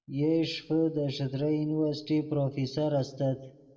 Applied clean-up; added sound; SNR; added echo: none; none; none; reverberation time 0.7 s.